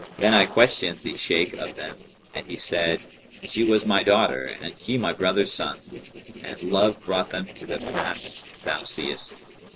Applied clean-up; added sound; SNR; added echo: neural separator model SepFormer DNS4.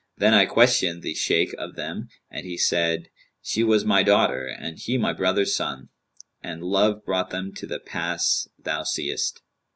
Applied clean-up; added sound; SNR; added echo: none; none; none; none.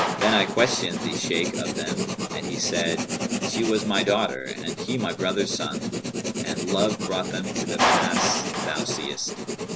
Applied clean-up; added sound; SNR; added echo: none; Clapping + Writing; 0 dB; none.